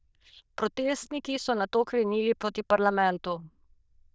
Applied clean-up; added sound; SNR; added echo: neural diffusion model UNIVERSE++.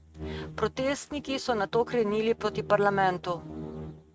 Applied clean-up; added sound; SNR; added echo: neural mask model RNNoise.